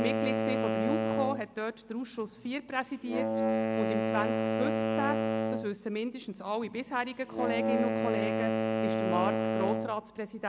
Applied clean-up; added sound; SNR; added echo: none; Wind instrument, woodwind instrument; -4 dB; none.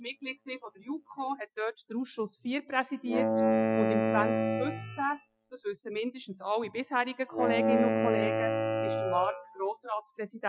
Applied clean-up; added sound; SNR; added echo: classical method Wiener filter.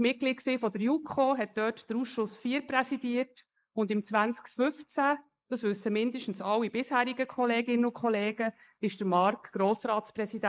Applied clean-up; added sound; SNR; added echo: neural mask model Resemble Enhance denoiser.